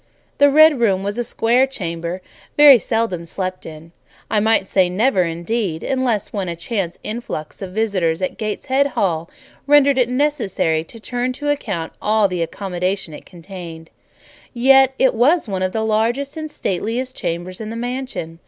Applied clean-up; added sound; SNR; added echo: none; none; none; none.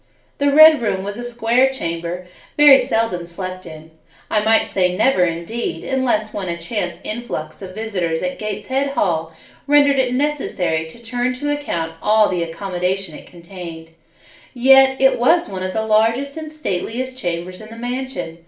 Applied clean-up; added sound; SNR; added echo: none; none; none; reverberation time 0.4 s.